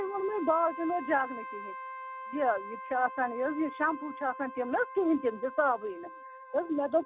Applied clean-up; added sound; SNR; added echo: none; Wind instrument, woodwind instrument; 12 dB; none.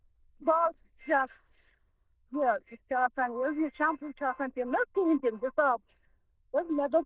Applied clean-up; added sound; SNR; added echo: neural diffusion model UNIVERSE++.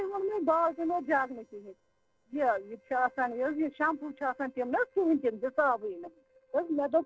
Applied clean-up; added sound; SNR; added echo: neural separator model SepFormer DNS4.